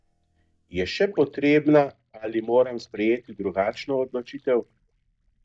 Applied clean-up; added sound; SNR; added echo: neural mask model DeepFilterNet 3.